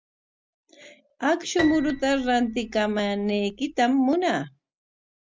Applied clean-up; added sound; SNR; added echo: none; Piano; 14 dB; none.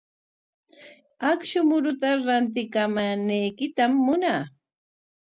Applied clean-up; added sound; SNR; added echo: none; none; none; none.